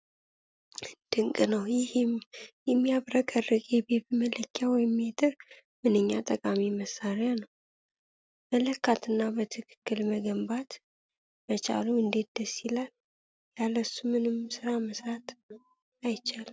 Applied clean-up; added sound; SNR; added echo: none; none; none; none.